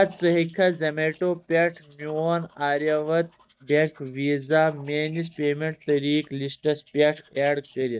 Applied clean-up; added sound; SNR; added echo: neural mask model DeepFilterNet 3.